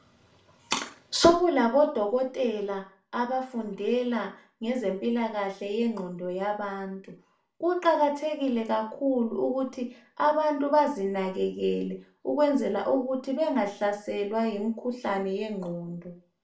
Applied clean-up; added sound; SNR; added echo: none; none; none; reverberation time 0.3 s.